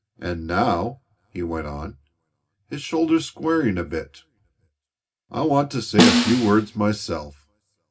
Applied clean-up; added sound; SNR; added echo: none; Snare drum; -4 dB; reverberation time 0.4 s.